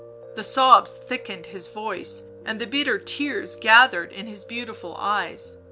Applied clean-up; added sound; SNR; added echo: none; Piano; 19 dB; none.